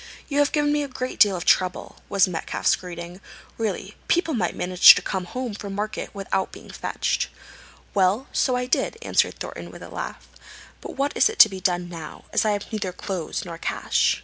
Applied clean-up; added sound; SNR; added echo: none; none; none; none.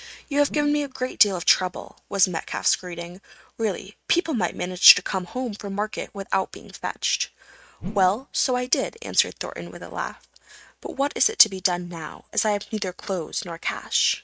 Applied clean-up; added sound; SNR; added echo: neural mask model RNNoise.